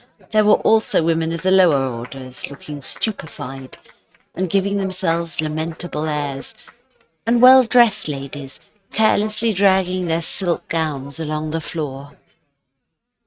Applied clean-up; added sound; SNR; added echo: neural mask model RNNoise.